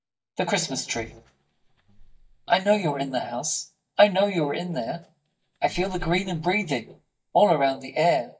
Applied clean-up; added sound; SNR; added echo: neural mask model DeepFilterNet 3.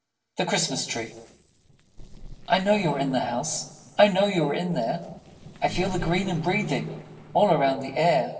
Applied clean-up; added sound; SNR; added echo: neural separator model SepFormer DNS4.